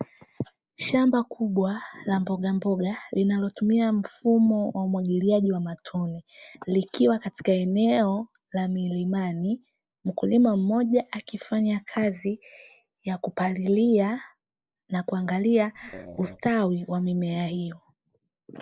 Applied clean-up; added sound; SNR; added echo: neural mask model Resemble Enhance denoiser.